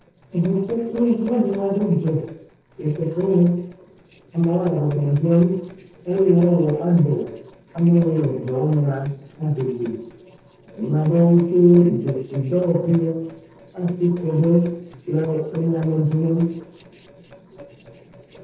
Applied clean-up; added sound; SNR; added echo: neural separator model SepFormer DNS4.